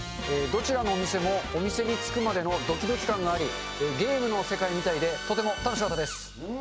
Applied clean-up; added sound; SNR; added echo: none; none; none; none.